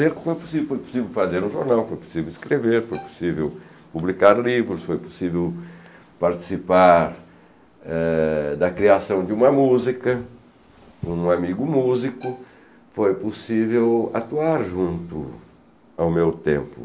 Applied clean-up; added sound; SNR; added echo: none; Bowed string instrument; 19 dB; none.